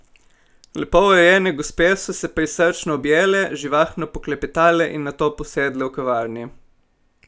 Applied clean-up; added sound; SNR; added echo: none; none; none; none.